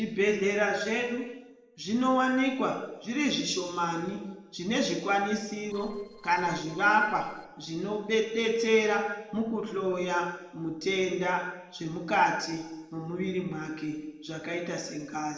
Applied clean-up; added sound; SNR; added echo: neural separator model SepFormer DNS4.